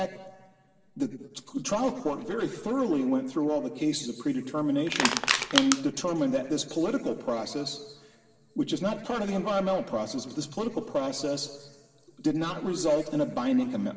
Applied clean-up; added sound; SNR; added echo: none; Crushing; -1 dB; reverberation time 2.4 s.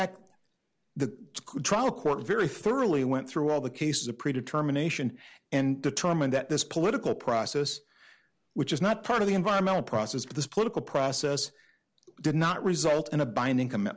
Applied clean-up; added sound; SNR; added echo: none; none; none; none.